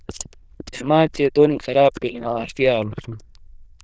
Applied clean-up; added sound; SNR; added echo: neural diffusion model UNIVERSE++.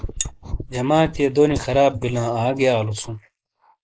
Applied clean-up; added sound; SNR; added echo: neural mask model Resemble Enhance denoiser.